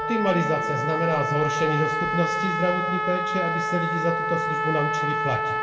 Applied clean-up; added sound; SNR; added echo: none; Trumpet; -1 dB; reverberation time 1.8 s.